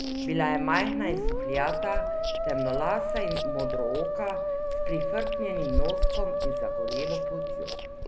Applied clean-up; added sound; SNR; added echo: none; Chewing, mastication + Musical instrument; -5 dB; none.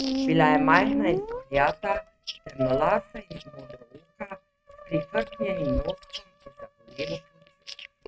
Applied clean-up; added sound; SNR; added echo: neural mask model RNNoise.